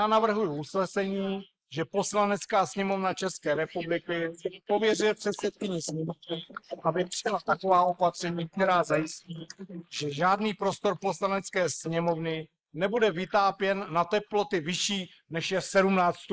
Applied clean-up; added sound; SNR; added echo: neural mask model Resemble Enhance denoiser.